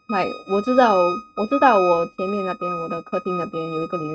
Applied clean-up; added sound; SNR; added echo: neural mask model RNNoise.